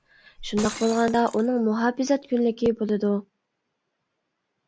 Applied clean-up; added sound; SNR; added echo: none; Shatter; 19 dB; none.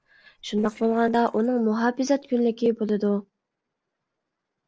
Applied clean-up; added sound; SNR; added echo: neural separator model SepFormer DNS4.